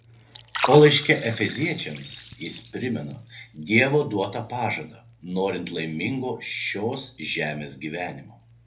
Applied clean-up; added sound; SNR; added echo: none; Liquid; 14 dB; reverberation time 0.3 s.